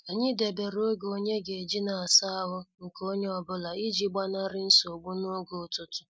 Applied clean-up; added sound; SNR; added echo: none; none; none; none.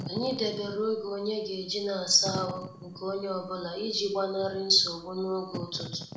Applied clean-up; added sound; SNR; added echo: none; Wind / Fire; 13 dB; reverberation time 0.5 s.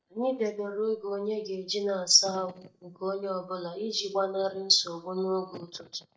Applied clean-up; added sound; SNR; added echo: neural mask model DeepFilterNet 3.